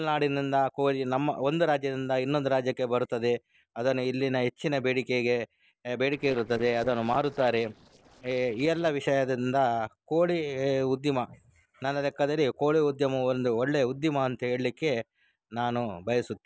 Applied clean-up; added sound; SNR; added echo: neural separator model SepFormer DNS4.